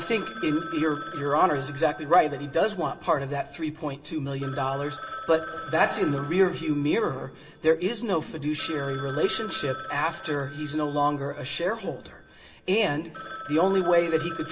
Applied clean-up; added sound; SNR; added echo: none; Telephone; 14 dB; reverberation time 1.6 s.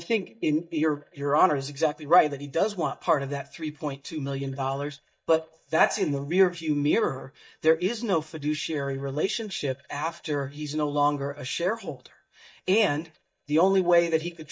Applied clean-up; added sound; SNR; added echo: neural mask model DeepFilterNet 3.